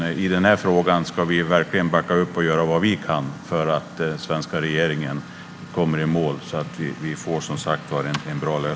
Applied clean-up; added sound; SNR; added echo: none; Engine; 17 dB; none.